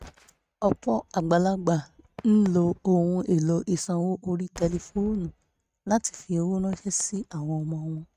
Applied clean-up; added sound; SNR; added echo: neural mask model RNNoise.